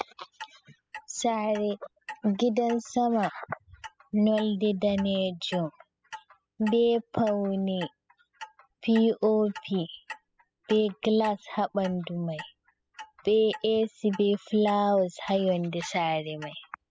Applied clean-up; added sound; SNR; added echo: classical method spectral subtraction.